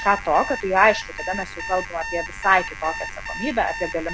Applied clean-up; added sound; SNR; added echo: none; Alarm; 9 dB; none.